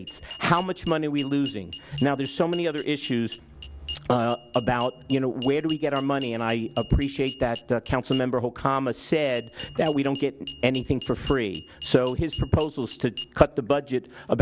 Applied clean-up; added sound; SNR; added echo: none; Glass; 11 dB; none.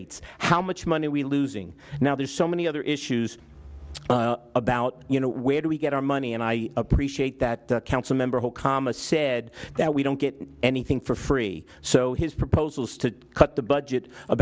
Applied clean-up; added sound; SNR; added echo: none; none; none; none.